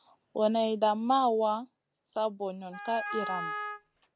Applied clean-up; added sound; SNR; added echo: none; Wind instrument, woodwind instrument; 7 dB; none.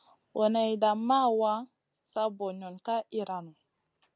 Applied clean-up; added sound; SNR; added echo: none; none; none; none.